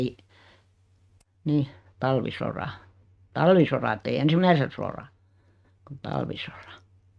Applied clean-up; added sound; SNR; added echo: neural mask model RNNoise.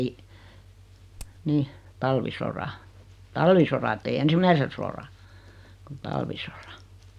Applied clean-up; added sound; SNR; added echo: none; Hammer; 17 dB; none.